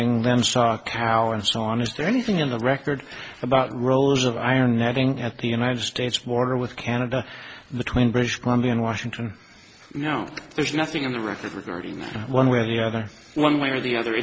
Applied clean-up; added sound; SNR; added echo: none; none; none; none.